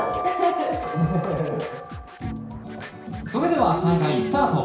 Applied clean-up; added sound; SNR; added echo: none; Scratching (performance technique); 16 dB; reverberation time 0.6 s.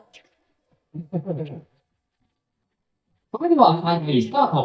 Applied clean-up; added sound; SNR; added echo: neural mask model DeepFilterNet 3.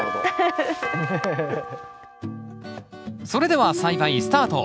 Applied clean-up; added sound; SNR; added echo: none; none; none; none.